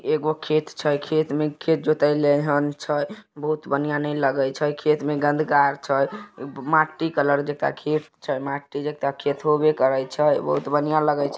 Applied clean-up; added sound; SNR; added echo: none; none; none; none.